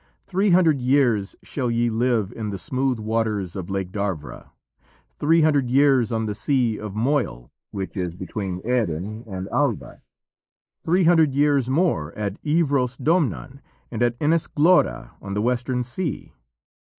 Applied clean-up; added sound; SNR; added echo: neural mask model Resemble Enhance denoiser.